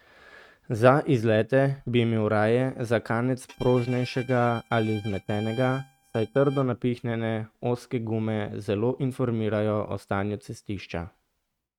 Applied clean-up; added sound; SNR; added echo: neural mask model RNNoise.